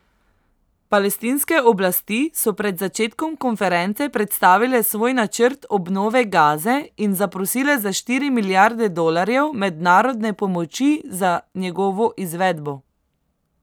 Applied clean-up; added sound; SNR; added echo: none; none; none; none.